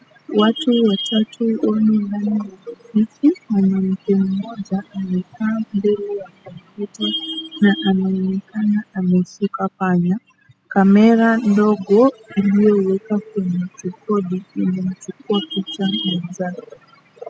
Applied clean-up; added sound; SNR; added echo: classical method spectral subtraction.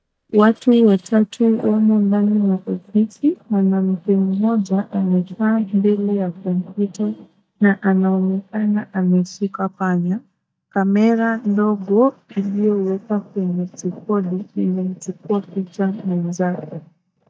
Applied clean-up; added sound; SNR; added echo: neural mask model DeepFilterNet 3.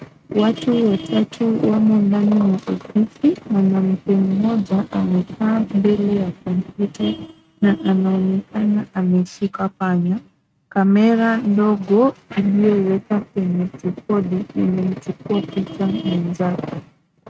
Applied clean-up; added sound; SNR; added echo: neural mask model RNNoise.